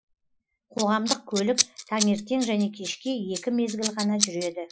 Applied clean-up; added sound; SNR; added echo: classical method Wiener filter.